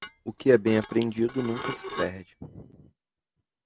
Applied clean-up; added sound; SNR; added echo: none; Dishes, pots, and pans / Glass; 12 dB; none.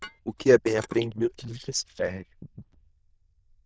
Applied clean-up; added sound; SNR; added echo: neural diffusion model UNIVERSE++.